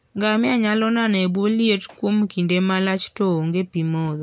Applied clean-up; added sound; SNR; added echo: none; none; none; none.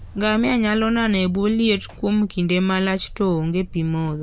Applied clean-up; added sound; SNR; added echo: none; Ocean; 18 dB; none.